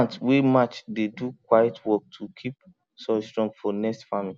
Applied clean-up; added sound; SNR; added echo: none; none; none; none.